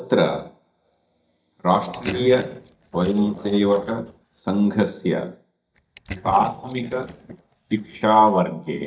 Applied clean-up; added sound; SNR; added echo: neural mask model DeepFilterNet 3.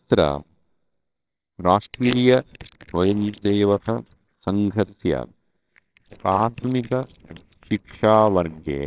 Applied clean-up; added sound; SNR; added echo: neural separator model SepFormer WHAMR!.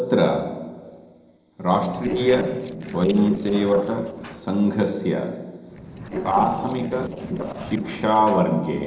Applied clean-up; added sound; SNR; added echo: neural separator model SepFormer DNS4.